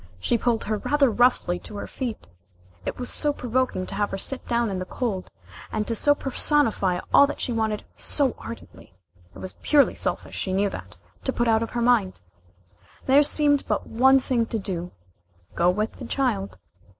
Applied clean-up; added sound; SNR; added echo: none; none; none; none.